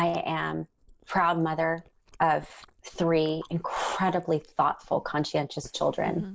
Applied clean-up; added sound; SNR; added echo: neural mask model Resemble Enhance denoiser.